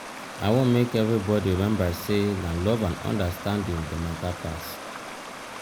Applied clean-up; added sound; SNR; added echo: none; Stream; 12 dB; none.